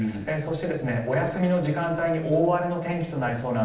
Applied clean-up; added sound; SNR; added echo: neural separator model SepFormer DNS4.